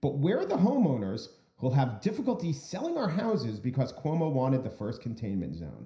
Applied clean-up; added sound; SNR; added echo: none; none; none; reverberation time 0.5 s.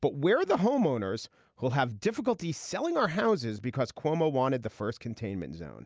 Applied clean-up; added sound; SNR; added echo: none; none; none; none.